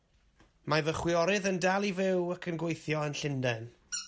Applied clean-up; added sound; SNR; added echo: none; none; none; none.